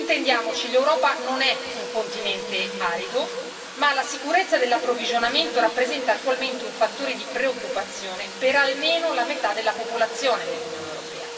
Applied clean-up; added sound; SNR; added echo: none; Domestic sounds, home sounds; 11 dB; reverberation time 2.5 s.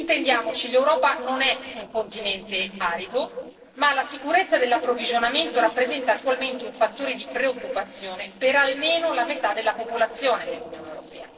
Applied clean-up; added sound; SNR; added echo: neural separator model SepFormer DNS4.